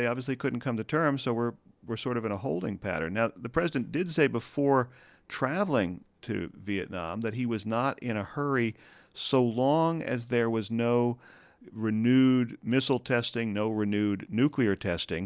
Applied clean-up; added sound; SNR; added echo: none; none; none; none.